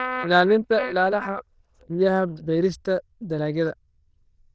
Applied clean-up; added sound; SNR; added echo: neural diffusion model UNIVERSE++.